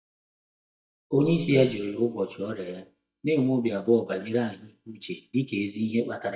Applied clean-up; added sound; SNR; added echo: neural mask model DeepFilterNet 3.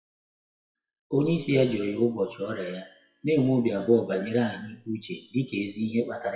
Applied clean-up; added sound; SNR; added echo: classical method WPE with log-MMSE.